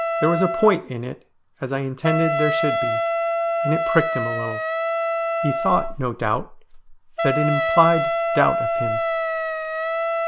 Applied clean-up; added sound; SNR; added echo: none; Wind instrument, woodwind instrument; 0 dB; none.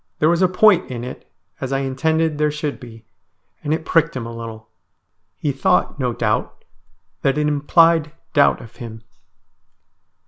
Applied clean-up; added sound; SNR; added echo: none; none; none; none.